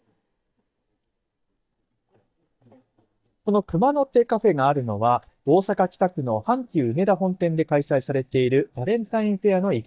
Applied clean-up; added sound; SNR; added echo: neural mask model DeepFilterNet 3.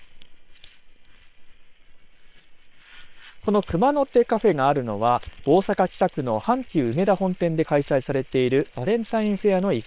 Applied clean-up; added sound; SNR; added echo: neural separator model SepFormer WHAM!.